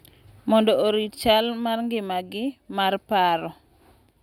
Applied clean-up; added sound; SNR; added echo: none; none; none; none.